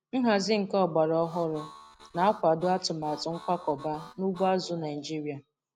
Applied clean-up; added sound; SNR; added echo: none; Harmonica; 19 dB; none.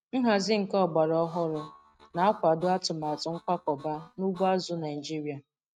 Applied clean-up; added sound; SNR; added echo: neural mask model RNNoise.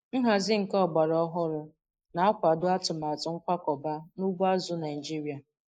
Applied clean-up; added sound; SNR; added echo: neural mask model Resemble Enhance denoiser.